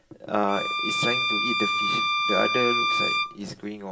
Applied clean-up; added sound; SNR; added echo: none; Bowed string instrument; -3 dB; reverberation time 0.6 s.